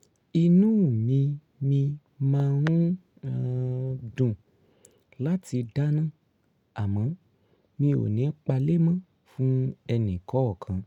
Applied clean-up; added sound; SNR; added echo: none; none; none; none.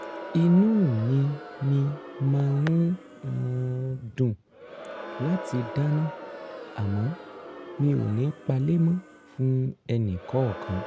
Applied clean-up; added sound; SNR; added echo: none; Crowd; 15 dB; none.